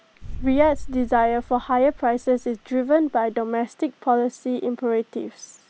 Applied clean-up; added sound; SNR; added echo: none; Boom; 12 dB; none.